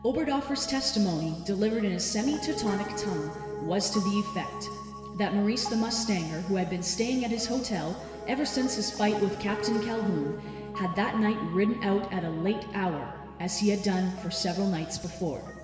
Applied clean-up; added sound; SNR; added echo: none; Piano; 10 dB; reverberation time 2.8 s.